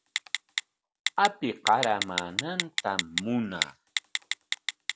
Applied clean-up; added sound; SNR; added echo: none; Telephone; 3 dB; none.